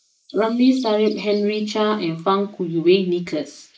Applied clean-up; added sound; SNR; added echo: neural mask model Resemble Enhance denoiser.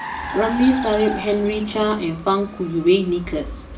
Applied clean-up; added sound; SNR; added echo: none; Car + Chirp, tweet; 11 dB; none.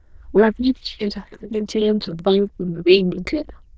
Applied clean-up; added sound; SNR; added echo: neural diffusion model UNIVERSE++.